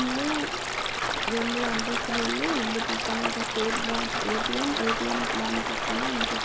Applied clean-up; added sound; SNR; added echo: none; Stream + Rain; -3 dB; none.